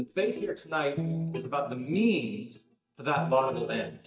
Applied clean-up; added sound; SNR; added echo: neural mask model DeepFilterNet 3.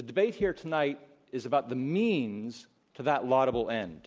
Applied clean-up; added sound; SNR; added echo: none; none; none; none.